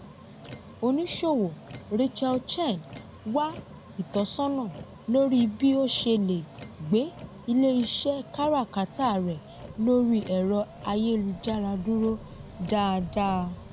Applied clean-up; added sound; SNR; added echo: none; Motor vehicle (road); 16 dB; none.